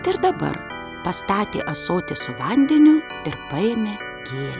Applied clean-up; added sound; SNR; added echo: none; Organ; 13 dB; none.